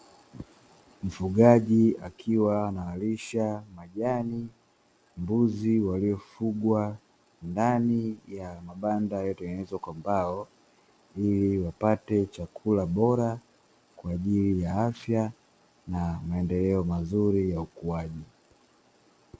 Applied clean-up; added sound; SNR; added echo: none; none; none; none.